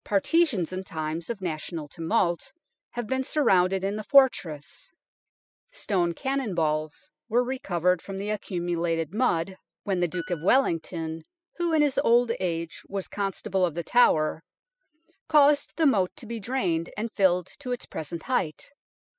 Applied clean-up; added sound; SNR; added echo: classical method spectral subtraction.